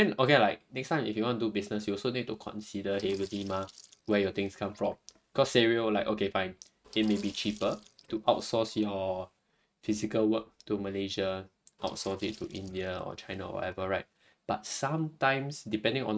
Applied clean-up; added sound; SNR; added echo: neural mask model RNNoise.